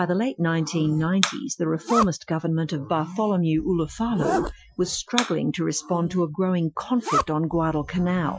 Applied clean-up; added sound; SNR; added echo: classical method Wiener filter.